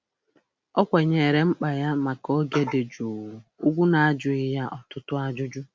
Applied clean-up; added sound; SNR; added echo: none; none; none; none.